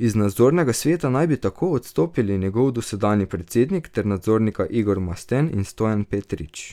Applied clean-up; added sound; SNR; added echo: none; none; none; none.